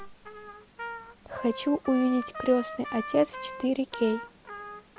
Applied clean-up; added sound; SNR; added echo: none; Trumpet; 11 dB; none.